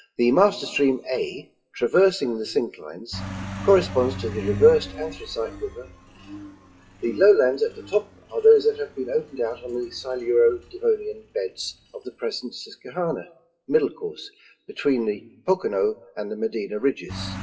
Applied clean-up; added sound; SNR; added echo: classical method WPE with log-MMSE.